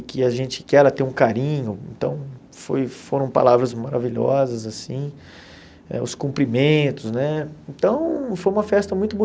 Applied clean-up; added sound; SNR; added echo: none; none; none; none.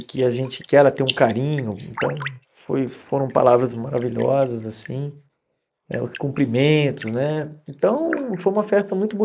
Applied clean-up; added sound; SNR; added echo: neural mask model Resemble Enhance denoiser.